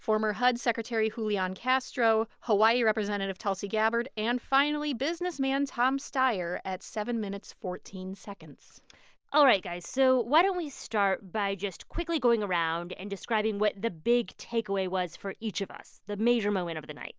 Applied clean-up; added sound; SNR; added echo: none; none; none; none.